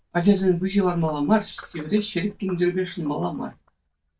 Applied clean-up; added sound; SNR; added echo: neural mask model DeepFilterNet 3.